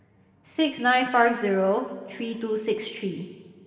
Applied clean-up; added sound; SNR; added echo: none; none; none; reverberation time 2.0 s.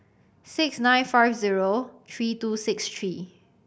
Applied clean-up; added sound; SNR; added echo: none; none; none; none.